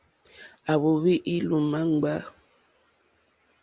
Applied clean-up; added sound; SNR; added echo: none; none; none; none.